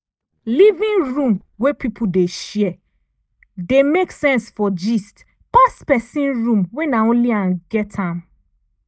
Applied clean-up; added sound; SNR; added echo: neural mask model DeepFilterNet 3.